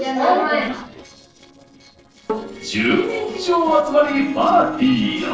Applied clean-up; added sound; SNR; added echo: neural separator model SepFormer DNS4.